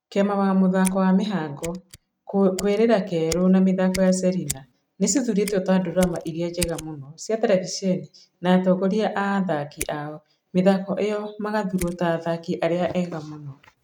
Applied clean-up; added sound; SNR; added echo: neural mask model RNNoise.